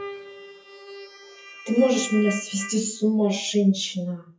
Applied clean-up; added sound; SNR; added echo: classical method WPE with log-MMSE.